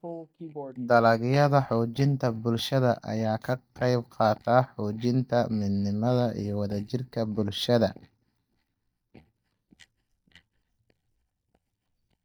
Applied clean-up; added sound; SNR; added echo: neural mask model DeepFilterNet 3.